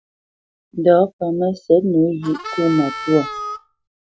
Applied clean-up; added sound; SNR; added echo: none; Harmonica; 10 dB; none.